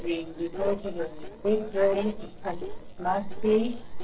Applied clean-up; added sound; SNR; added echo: neural separator model SepFormer DNS4.